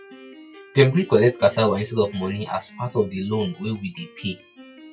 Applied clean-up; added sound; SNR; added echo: classical method WPE with log-MMSE.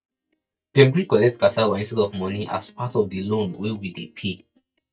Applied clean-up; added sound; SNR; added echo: neural mask model DeepFilterNet 3.